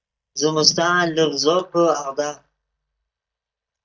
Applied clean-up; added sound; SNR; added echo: neural mask model DeepFilterNet 3.